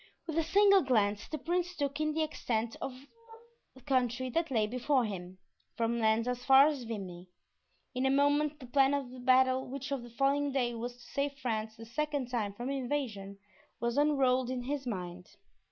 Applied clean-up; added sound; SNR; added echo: none; none; none; none.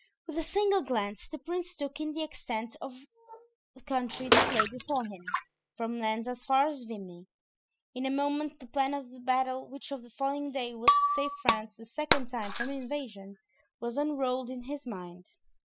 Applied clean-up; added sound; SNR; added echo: classical method spectral subtraction.